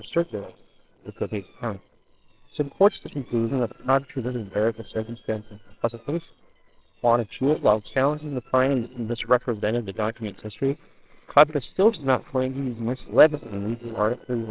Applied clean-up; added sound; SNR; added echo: neural separator model SepFormer WHAMR!.